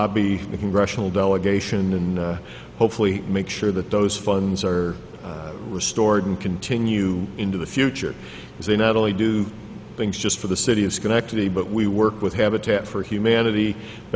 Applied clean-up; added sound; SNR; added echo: none; none; none; none.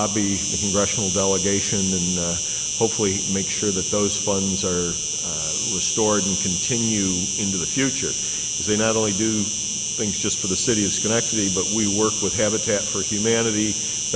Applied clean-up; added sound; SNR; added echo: none; Insect; 0 dB; none.